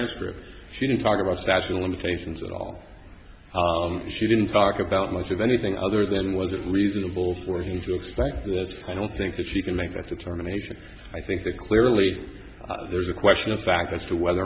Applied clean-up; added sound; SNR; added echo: none; none; none; none.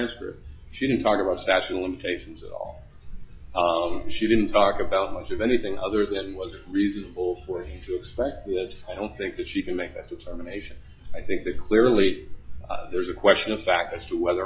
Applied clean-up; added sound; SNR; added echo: classical method log-MMSE.